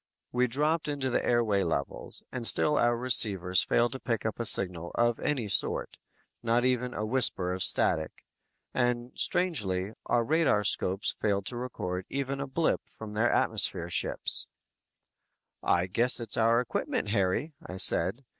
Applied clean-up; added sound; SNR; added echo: none; none; none; none.